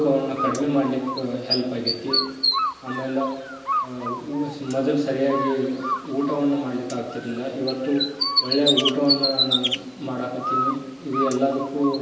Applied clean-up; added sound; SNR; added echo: none; Bird; 3 dB; reverberation time 1.0 s.